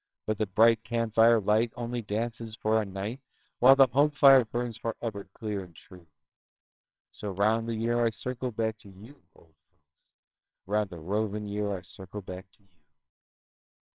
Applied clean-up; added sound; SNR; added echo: neural separator model SepFormer WHAMR!.